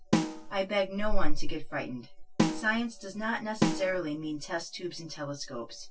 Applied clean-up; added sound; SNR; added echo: none; Snare drum; 5 dB; reverberation time 0.1 s.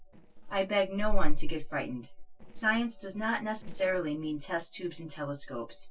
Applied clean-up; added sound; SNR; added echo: neural separator model SepFormer DNS4.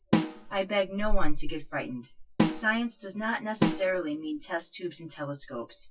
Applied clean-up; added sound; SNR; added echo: classical method WPE with log-MMSE.